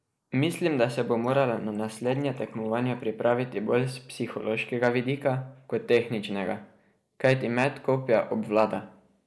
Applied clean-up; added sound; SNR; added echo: neural mask model Resemble Enhance denoiser.